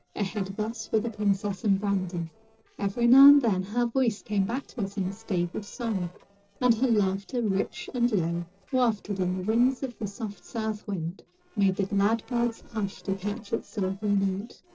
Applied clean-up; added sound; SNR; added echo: neural separator model SepFormer DNS4.